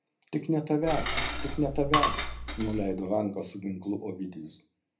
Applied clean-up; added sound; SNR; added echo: none; Cutlery, silverware / Dishes, pots, and pans; -1 dB; reverberation time 0.3 s.